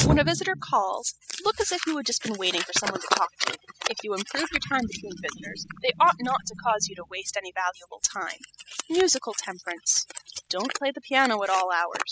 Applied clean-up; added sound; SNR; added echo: classical method spectral subtraction.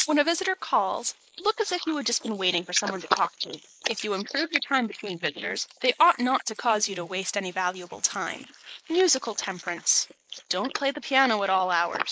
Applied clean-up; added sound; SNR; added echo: neural mask model Resemble Enhance denoiser.